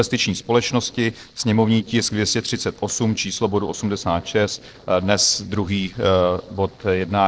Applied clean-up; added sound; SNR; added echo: neural separator model SepFormer DNS4.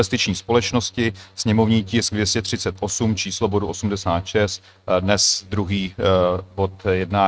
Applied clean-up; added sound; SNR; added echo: neural mask model RNNoise.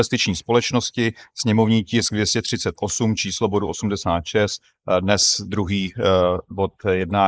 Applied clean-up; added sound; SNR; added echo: neural mask model Resemble Enhance denoiser.